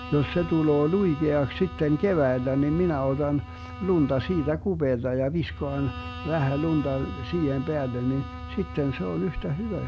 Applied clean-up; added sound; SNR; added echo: none; Bowed string instrument; 16 dB; none.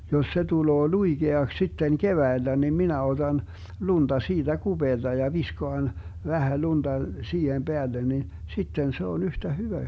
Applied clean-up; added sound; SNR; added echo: none; none; none; none.